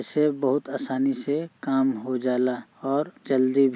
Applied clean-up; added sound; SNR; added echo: none; none; none; none.